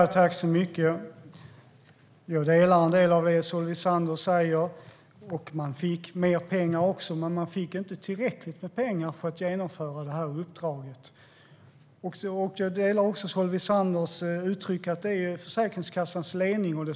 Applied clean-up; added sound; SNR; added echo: none; none; none; none.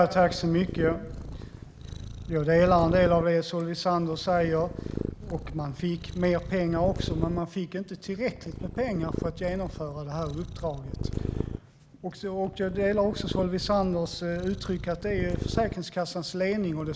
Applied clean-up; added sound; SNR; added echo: none; Purr; 8 dB; none.